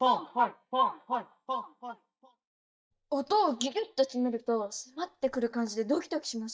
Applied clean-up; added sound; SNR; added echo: neural mask model DeepFilterNet 3.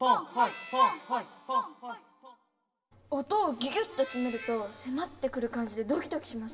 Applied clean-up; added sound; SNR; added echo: none; Harmonica; 18 dB; reverberation time 1.0 s.